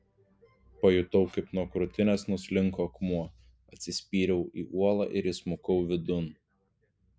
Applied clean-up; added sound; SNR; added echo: none; none; none; none.